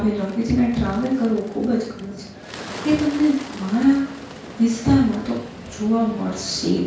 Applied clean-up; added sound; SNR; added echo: none; Bird; 17 dB; reverberation time 0.5 s.